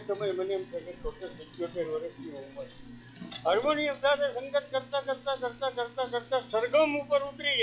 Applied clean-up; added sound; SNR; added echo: classical method log-MMSE.